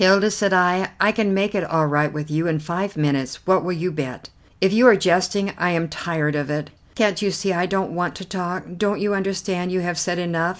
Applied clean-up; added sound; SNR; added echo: none; none; none; none.